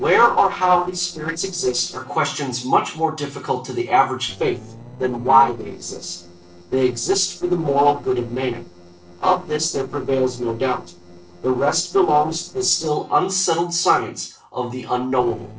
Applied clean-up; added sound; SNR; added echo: neural separator model SepFormer DNS4.